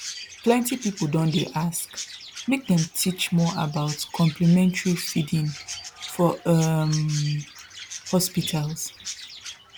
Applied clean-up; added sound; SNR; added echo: none; Chirp, tweet; 14 dB; none.